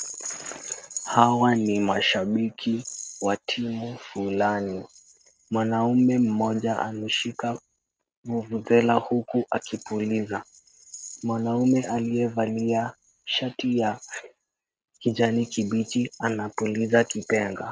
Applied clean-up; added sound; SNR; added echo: neural mask model RNNoise.